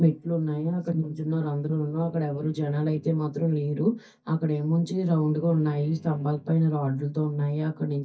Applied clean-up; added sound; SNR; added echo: neural mask model DeepFilterNet 3.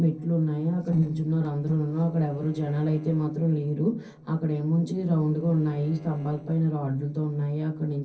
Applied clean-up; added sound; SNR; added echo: neural separator model SepFormer DNS4.